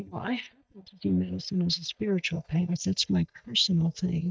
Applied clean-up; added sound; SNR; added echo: neural mask model DeepFilterNet 3.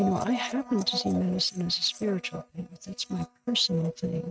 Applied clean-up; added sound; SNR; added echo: neural mask model RNNoise.